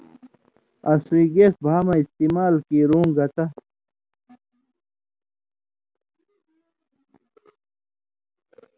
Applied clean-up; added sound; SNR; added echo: none; none; none; none.